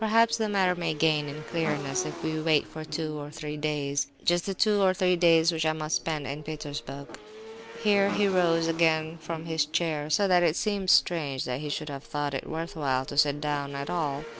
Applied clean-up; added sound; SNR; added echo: none; Motorcycle / Engine; 14 dB; none.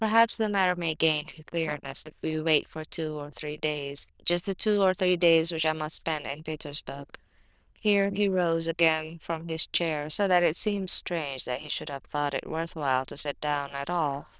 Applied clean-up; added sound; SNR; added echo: neural diffusion model UNIVERSE++.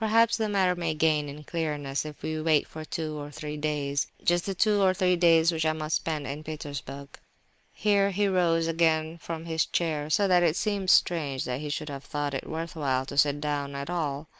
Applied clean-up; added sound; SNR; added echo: none; none; none; none.